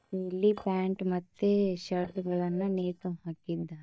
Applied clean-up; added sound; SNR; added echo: neural mask model DeepFilterNet 3.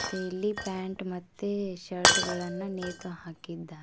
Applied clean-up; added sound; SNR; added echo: none; Shatter; -2 dB; none.